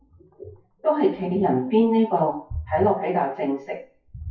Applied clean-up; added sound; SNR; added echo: classical method WPE with log-MMSE.